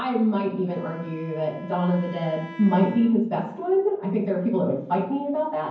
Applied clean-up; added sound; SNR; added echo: none; Wind instrument, woodwind instrument; 20 dB; reverberation time 0.9 s.